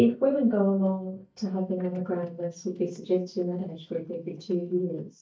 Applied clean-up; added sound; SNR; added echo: neural mask model DeepFilterNet 3.